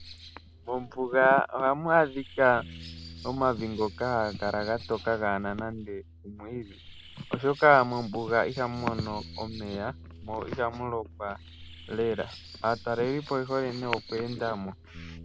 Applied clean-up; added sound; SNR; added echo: none; Bass guitar + Bird; 17 dB; none.